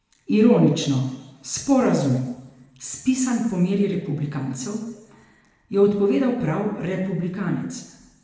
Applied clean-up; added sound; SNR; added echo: none; none; none; reverberation time 1.0 s.